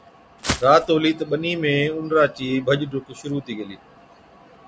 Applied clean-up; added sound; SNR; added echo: none; Walk, footsteps; 5 dB; none.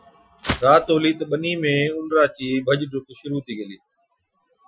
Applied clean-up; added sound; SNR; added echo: classical method Wiener filter.